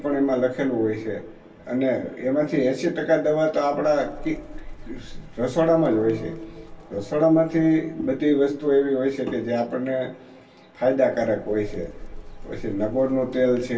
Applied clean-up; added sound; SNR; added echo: none; Bird; 18 dB; reverberation time 0.2 s.